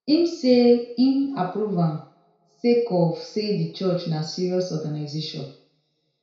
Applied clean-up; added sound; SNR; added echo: none; none; none; reverberation time 0.6 s.